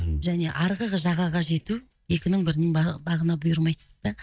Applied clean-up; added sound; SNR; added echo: neural mask model DeepFilterNet 3.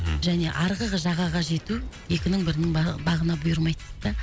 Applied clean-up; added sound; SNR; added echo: none; Waves, surf; 18 dB; none.